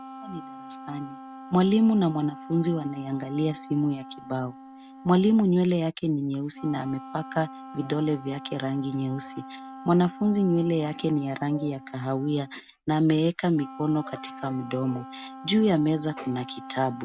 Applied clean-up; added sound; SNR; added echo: none; Wind instrument, woodwind instrument; 16 dB; none.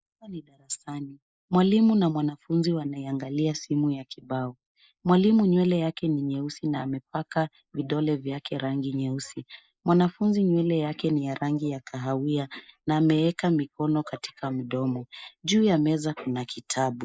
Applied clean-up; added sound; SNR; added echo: neural mask model Resemble Enhance denoiser.